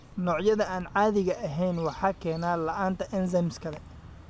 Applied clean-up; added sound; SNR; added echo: none; none; none; none.